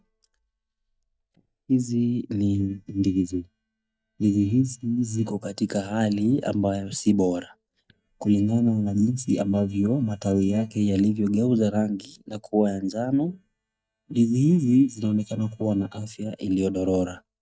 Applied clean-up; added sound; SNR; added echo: neural mask model DeepFilterNet 3.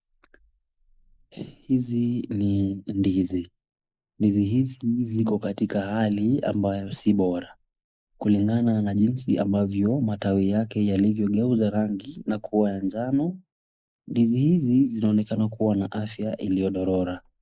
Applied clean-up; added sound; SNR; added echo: neural mask model Resemble Enhance denoiser.